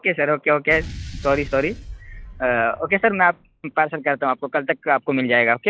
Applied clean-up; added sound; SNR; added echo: classical method log-MMSE.